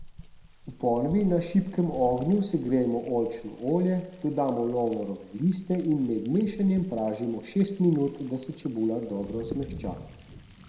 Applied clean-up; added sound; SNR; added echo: none; Thunder; 18 dB; reverberation time 0.7 s.